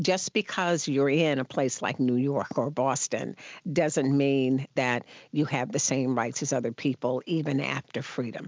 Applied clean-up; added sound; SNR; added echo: none; none; none; none.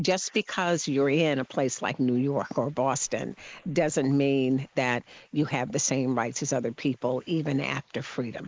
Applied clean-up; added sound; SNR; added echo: neural mask model Resemble Enhance denoiser.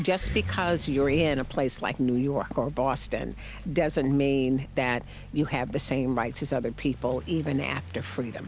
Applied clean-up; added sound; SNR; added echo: none; Accelerating, revving, vroom; 12 dB; none.